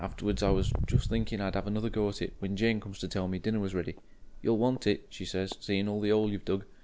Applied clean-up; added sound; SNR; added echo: none; Walk, footsteps; 6 dB; none.